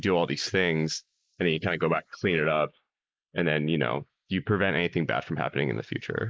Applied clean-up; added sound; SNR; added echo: neural mask model Resemble Enhance denoiser.